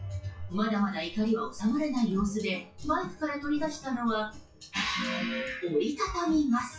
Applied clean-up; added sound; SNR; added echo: classical method WPE with log-MMSE.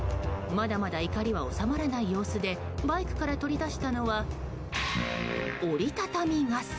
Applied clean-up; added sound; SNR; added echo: none; none; none; none.